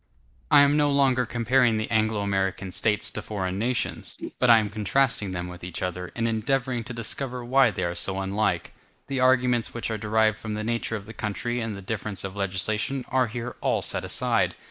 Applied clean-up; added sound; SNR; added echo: neural mask model Resemble Enhance denoiser.